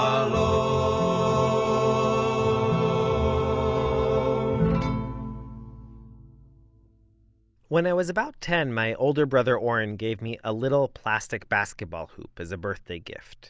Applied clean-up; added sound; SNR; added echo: none; none; none; none.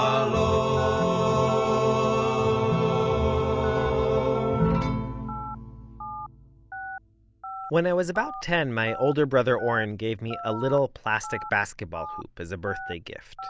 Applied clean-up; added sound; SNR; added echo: none; Telephone; 14 dB; none.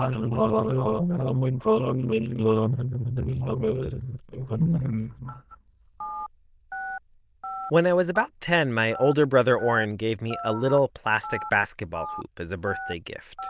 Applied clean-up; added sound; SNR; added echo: neural diffusion model UNIVERSE++.